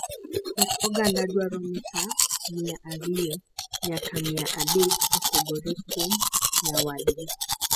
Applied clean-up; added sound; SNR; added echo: classical method spectral subtraction.